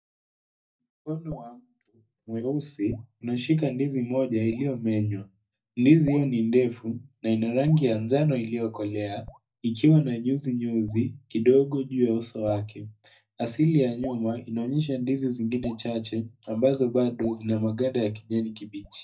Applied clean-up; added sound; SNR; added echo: neural mask model DeepFilterNet 3.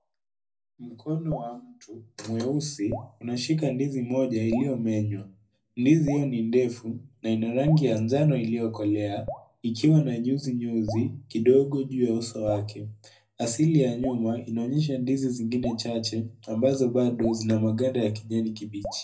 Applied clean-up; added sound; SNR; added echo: none; Drip; 18 dB; reverberation time 0.4 s.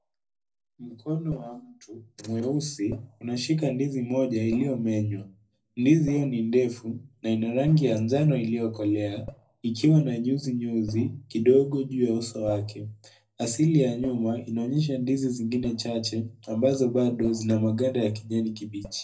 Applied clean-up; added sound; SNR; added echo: neural separator model SepFormer DNS4.